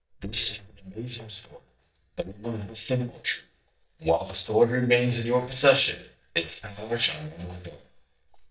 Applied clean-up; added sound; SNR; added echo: neural mask model DeepFilterNet 3.